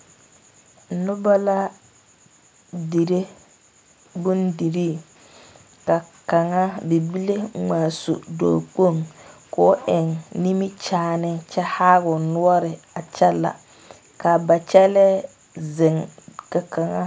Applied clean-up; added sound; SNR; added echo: none; none; none; none.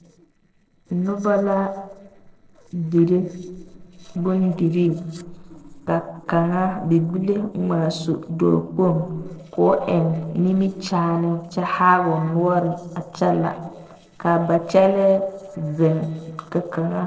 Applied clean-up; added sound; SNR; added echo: neural separator model SepFormer DNS4.